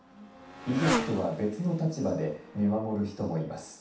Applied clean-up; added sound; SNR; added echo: none; Motorcycle; 7 dB; reverberation time 0.7 s.